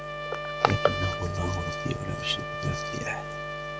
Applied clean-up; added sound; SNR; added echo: none; Crushing + Trumpet; -1 dB; none.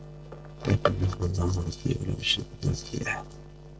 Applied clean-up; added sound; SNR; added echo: neural separator model SepFormer DNS4.